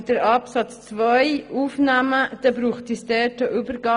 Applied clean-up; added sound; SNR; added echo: none; none; none; none.